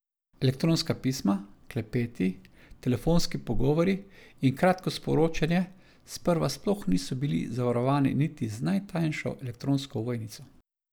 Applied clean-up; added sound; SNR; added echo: none; none; none; none.